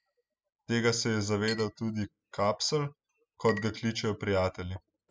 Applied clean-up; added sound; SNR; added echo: classical method spectral subtraction.